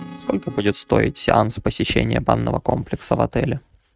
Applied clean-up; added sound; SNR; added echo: neural mask model RNNoise.